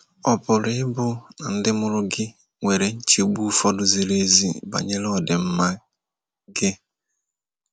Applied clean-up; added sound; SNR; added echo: none; none; none; none.